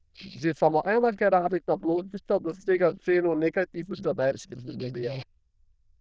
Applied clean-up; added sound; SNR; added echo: neural diffusion model UNIVERSE++.